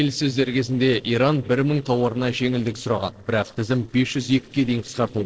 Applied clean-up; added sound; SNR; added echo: neural separator model SepFormer DNS4.